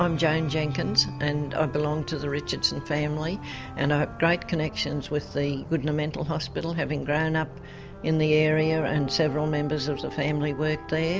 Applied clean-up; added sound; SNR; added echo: none; Wind instrument, woodwind instrument; 18 dB; none.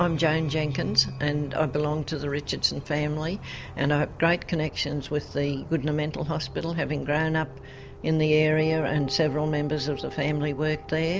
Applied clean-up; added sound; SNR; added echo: none; none; none; none.